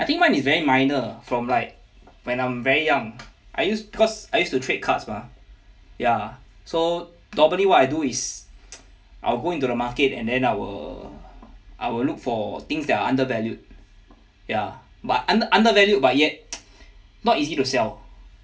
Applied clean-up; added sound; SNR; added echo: none; none; none; reverberation time 0.2 s.